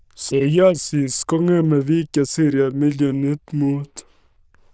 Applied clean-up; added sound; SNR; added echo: neural diffusion model UNIVERSE++.